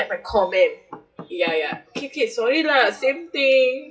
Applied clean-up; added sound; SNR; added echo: classical method WPE with log-MMSE.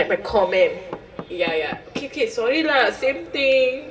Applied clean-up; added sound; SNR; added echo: none; Knock / Wood; 19 dB; reverberation time 2.9 s.